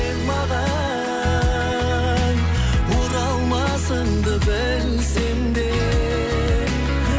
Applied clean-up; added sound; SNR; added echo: none; none; none; none.